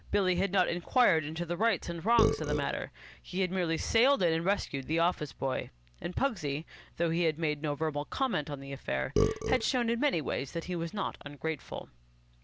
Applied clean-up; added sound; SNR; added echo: none; Burping, eructation; 2 dB; none.